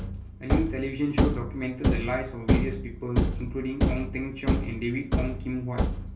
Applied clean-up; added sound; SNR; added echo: none; Thump, thud; -4 dB; reverberation time 0.2 s.